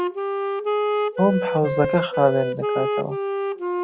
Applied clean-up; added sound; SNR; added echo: none; Wind instrument, woodwind instrument; 0 dB; none.